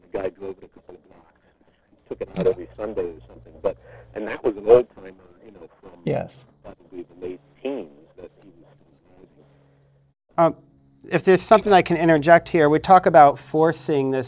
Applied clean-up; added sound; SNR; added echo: neural separator model SepFormer DNS4.